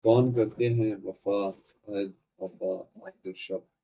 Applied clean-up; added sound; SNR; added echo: neural mask model DeepFilterNet 3.